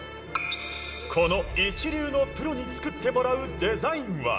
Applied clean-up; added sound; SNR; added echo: none; none; none; reverberation time 1.7 s.